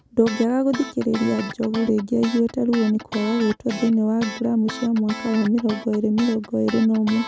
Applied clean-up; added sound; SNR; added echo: none; Guitar; 14 dB; none.